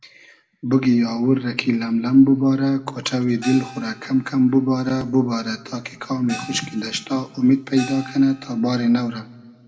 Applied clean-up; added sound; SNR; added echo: none; Gong; 18 dB; reverberation time 1.2 s.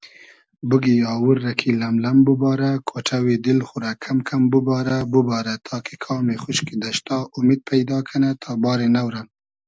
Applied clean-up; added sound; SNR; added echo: none; none; none; none.